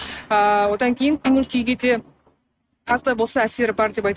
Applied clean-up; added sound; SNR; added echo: neural mask model RNNoise.